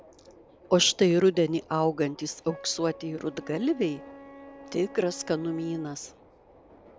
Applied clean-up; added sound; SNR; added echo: none; Wind instrument, woodwind instrument + Subway, metro, underground; 20 dB; none.